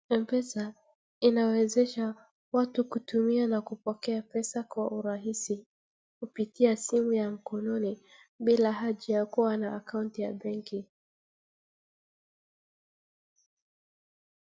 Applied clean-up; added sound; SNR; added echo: none; none; none; none.